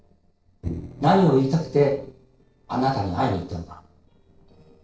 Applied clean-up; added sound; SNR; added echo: neural separator model SepFormer DNS4.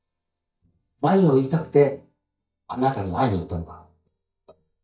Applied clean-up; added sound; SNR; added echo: neural mask model DeepFilterNet 3.